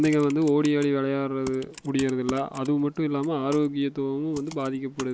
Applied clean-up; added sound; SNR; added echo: none; Computer keyboard; 19 dB; none.